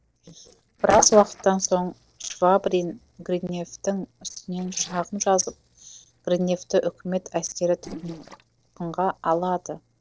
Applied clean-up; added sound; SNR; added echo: neural separator model SepFormer DNS4.